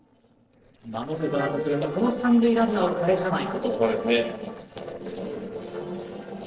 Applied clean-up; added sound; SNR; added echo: neural separator model SepFormer DNS4.